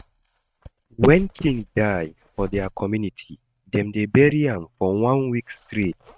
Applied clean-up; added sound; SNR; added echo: neural mask model RNNoise.